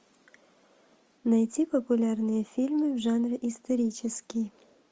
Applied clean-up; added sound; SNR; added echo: none; none; none; none.